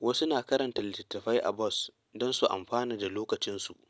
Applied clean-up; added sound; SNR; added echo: none; none; none; none.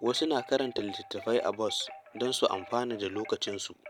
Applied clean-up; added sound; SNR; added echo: none; Wind chime; 17 dB; none.